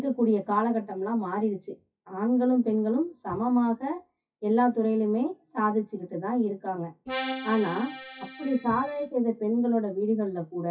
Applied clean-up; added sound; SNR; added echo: classical method WPE with log-MMSE.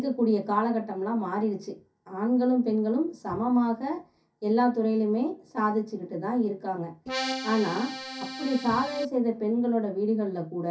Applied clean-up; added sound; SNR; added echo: none; Accordion; 7 dB; reverberation time 0.3 s.